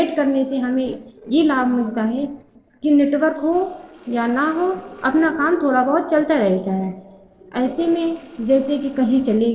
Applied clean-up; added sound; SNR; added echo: neural separator model SepFormer DNS4.